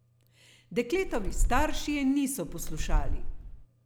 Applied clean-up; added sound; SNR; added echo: none; Bird; -4 dB; none.